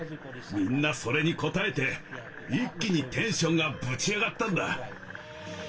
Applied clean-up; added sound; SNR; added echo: none; Fill (with liquid); 18 dB; reverberation time 0.2 s.